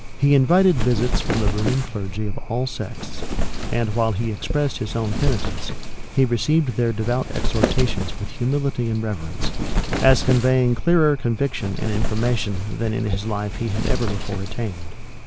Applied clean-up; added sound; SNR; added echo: none; Wind; 1 dB; none.